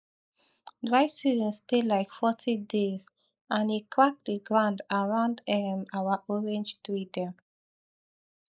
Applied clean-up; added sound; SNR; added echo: neural mask model Resemble Enhance denoiser.